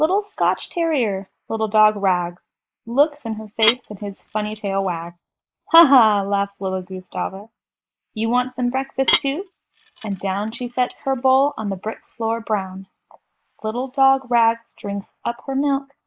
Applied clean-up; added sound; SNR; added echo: neural mask model Resemble Enhance denoiser.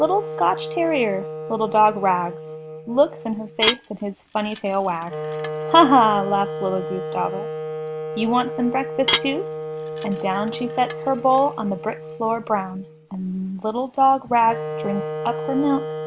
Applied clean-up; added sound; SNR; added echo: none; Wind instrument, woodwind instrument + Dishes, pots, and pans / Glass; 7 dB; none.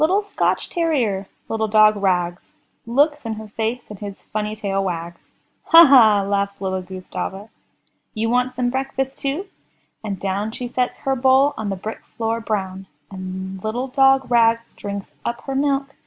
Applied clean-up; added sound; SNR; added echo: none; none; none; none.